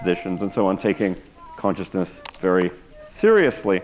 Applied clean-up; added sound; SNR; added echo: none; Coin (dropping); 19 dB; none.